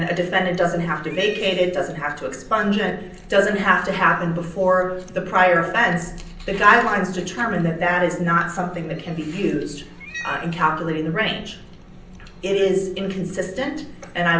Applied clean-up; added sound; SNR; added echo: none; Cat; 20 dB; reverberation time 0.6 s.